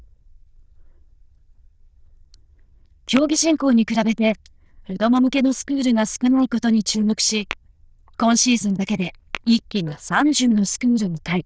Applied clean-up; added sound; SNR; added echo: neural diffusion model UNIVERSE++.